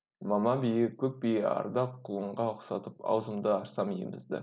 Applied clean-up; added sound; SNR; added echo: none; none; none; none.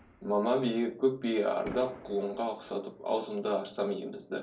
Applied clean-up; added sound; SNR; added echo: none; Fireworks; 20 dB; reverberation time 0.3 s.